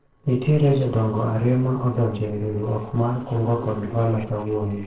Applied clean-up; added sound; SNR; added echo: neural separator model SepFormer DNS4.